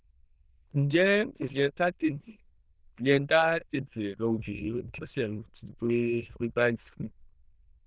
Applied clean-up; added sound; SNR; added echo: neural diffusion model UNIVERSE++.